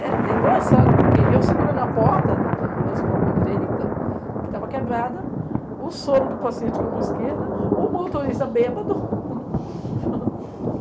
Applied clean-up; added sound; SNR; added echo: none; Thunder; -5 dB; none.